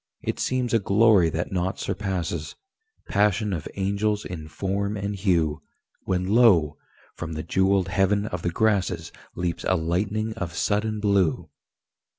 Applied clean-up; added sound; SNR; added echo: none; none; none; none.